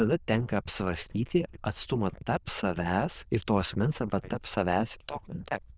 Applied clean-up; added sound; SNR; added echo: neural diffusion model UNIVERSE++.